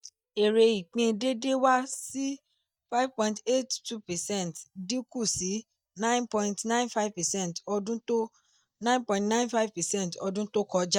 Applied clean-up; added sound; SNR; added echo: neural mask model DeepFilterNet 3.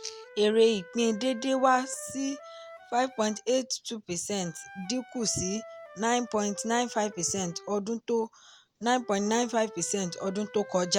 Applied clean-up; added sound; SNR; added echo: none; Wind instrument, woodwind instrument; 18 dB; none.